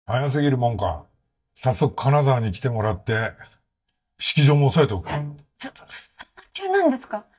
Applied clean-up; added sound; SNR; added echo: neural mask model DeepFilterNet 3.